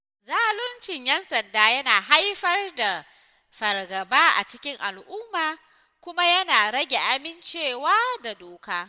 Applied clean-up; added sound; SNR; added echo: none; none; none; none.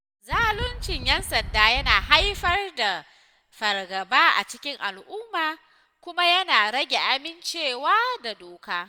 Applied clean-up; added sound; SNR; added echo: none; Wind; 7 dB; none.